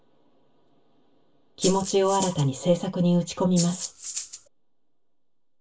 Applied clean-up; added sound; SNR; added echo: none; Rattle (instrument); 7 dB; reverberation time 0.2 s.